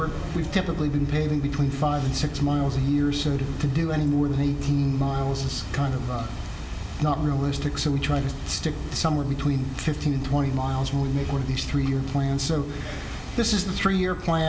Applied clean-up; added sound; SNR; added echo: none; Bird vocalization, bird call, bird song; 8 dB; reverberation time 2.5 s.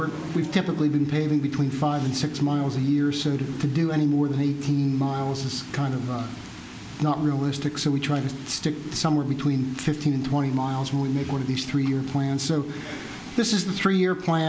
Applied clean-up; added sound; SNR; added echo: none; none; none; none.